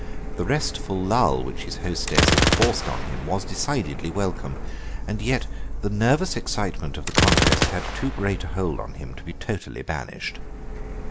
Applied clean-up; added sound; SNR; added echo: none; Printer + Gunshot, gunfire; -1 dB; none.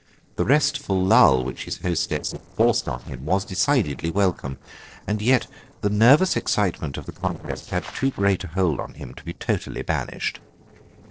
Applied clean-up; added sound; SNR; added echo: neural separator model SepFormer DNS4.